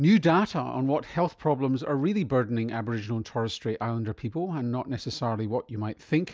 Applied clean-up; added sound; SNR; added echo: none; none; none; none.